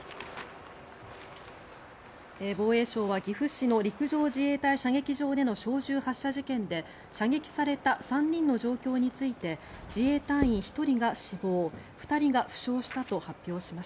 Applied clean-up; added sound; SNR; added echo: none; Writing; 11 dB; none.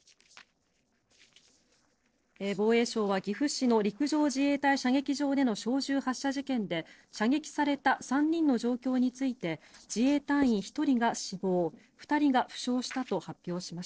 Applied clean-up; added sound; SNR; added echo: neural separator model SepFormer DNS4.